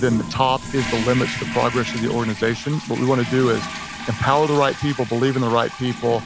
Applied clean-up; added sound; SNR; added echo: none; Toilet flush; 10 dB; none.